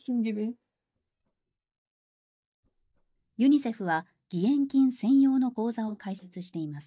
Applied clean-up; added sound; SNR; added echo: neural mask model DeepFilterNet 3.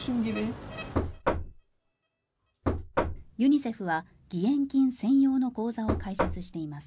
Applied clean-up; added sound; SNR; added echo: none; Knock; 3 dB; none.